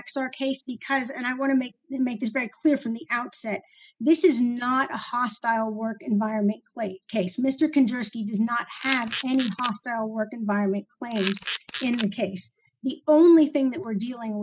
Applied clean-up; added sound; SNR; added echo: classical method spectral subtraction.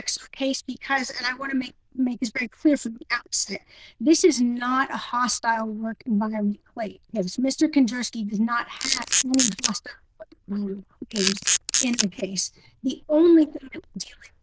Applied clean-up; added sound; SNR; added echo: neural diffusion model UNIVERSE++.